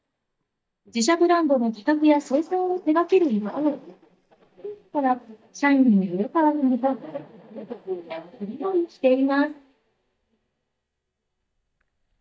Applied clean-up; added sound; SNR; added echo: neural mask model DeepFilterNet 3.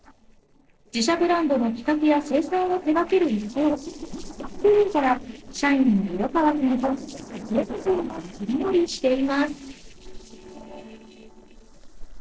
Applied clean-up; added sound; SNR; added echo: neural separator model SepFormer DNS4.